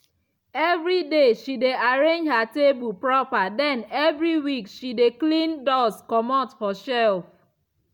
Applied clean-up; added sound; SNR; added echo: none; none; none; none.